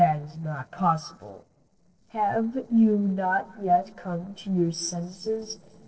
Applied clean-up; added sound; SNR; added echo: neural separator model SepFormer DNS4.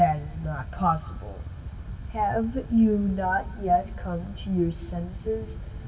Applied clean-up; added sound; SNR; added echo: none; Wind / Boat, Water vehicle; 9 dB; reverberation time 2.1 s.